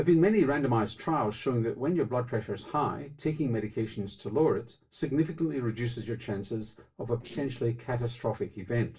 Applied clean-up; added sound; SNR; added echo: neural separator model SepFormer DNS4.